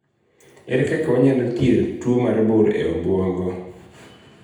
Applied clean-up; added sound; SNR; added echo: none; none; none; reverberation time 0.9 s.